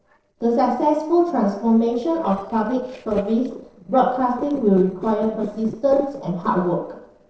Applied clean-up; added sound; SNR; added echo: neural separator model SepFormer DNS4.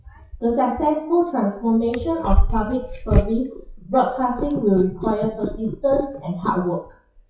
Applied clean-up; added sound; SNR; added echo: classical method WPE with log-MMSE.